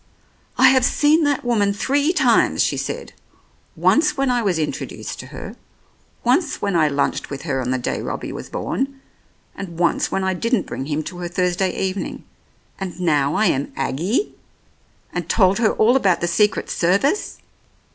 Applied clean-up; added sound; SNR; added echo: none; none; none; none.